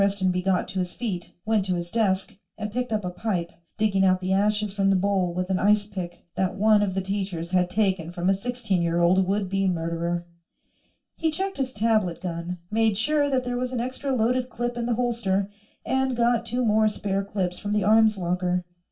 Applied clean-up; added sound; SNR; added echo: none; none; none; reverberation time 0.2 s.